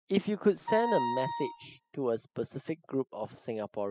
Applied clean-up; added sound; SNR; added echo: classical method spectral subtraction.